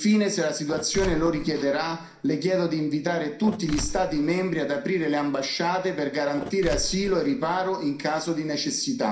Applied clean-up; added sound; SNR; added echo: none; Mechanisms; 13 dB; reverberation time 0.5 s.